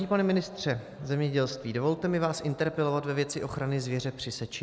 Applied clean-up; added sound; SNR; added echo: none; none; none; none.